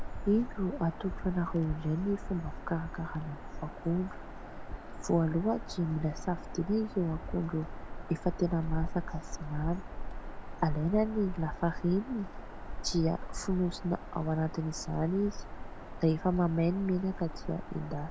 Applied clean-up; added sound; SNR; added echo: none; Bird vocalization, bird call, bird song; 6 dB; none.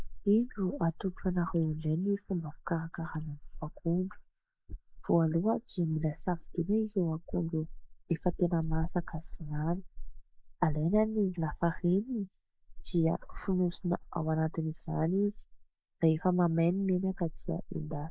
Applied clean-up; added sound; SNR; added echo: neural mask model Resemble Enhance denoiser.